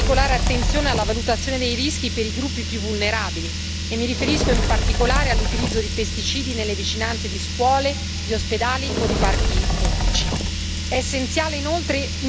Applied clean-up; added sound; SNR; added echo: none; Car + Fire; -2 dB; none.